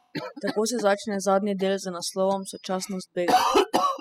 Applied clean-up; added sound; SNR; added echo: classical method spectral subtraction.